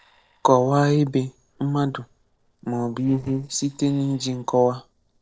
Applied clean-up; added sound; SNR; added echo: neural separator model SepFormer DNS4.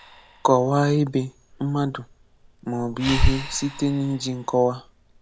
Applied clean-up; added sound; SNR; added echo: none; Breathing; 5 dB; none.